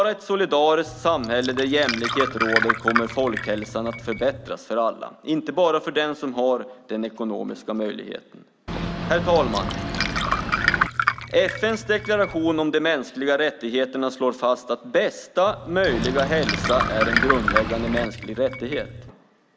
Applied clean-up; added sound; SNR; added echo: none; Boat, Water vehicle + Glass; 2 dB; none.